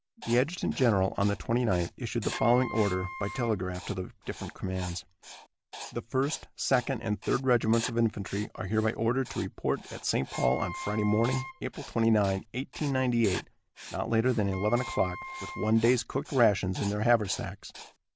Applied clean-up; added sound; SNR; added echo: none; Writing + Wind instrument, woodwind instrument; 15 dB; none.